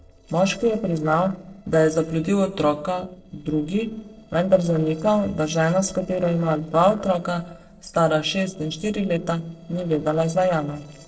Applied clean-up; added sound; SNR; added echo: neural separator model SepFormer DNS4.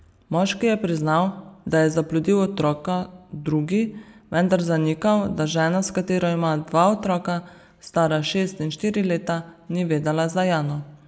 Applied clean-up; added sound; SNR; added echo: none; none; none; none.